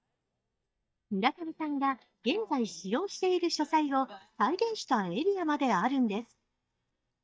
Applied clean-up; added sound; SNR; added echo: neural mask model DeepFilterNet 3.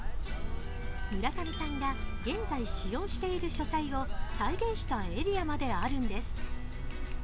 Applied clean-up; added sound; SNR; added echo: none; Tick; -2 dB; none.